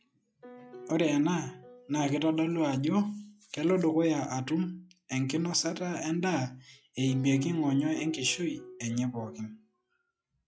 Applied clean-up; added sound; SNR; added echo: classical method log-MMSE.